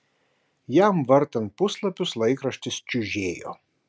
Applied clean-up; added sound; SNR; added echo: none; none; none; none.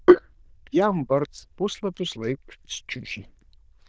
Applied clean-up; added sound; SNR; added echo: neural diffusion model UNIVERSE++.